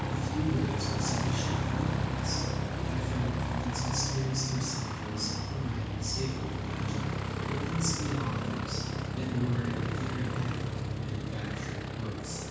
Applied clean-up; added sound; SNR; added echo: none; Aircraft; -3 dB; reverberation time 1.2 s.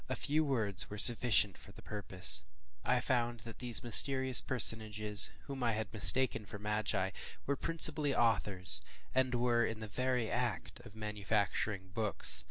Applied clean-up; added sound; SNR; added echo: none; none; none; none.